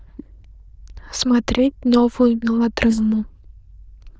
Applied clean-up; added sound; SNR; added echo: neural diffusion model UNIVERSE++.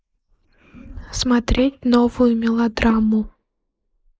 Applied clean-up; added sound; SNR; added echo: neural mask model Resemble Enhance denoiser.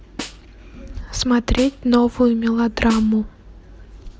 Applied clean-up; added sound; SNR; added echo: none; Snare drum; 18 dB; none.